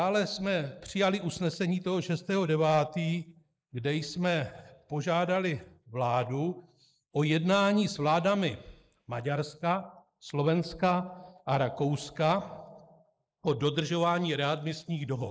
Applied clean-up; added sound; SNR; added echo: neural mask model Resemble Enhance denoiser.